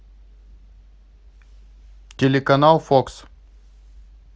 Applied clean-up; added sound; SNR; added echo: none; none; none; none.